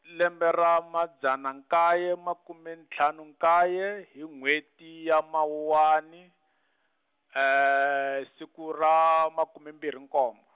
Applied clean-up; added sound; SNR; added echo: none; none; none; none.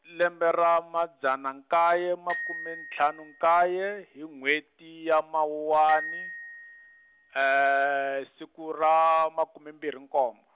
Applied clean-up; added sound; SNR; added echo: none; Glockenspiel; 15 dB; none.